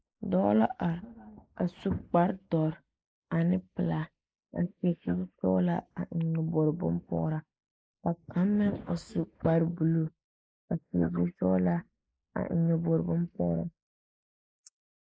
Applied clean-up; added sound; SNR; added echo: neural mask model Resemble Enhance denoiser.